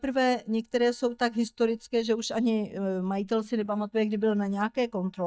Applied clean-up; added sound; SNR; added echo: neural mask model DeepFilterNet 3.